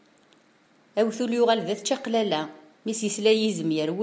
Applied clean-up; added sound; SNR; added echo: none; none; none; none.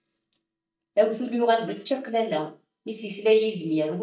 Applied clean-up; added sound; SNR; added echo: neural mask model DeepFilterNet 3.